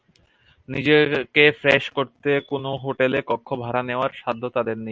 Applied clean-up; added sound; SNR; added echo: none; none; none; none.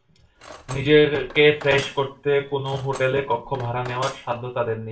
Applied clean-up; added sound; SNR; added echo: none; Cutlery, silverware; 18 dB; reverberation time 0.3 s.